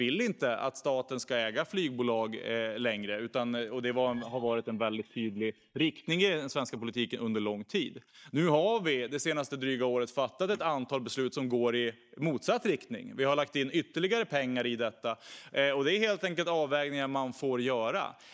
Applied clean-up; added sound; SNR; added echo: neural mask model DeepFilterNet 3.